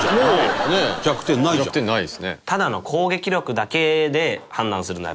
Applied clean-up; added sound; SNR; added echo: none; none; none; none.